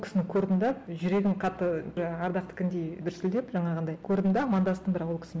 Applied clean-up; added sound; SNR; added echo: none; none; none; none.